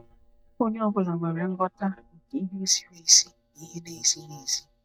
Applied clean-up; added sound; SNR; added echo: neural mask model DeepFilterNet 3.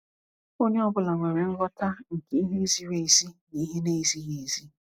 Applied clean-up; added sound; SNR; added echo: none; none; none; none.